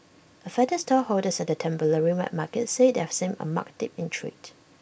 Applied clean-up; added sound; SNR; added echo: none; none; none; none.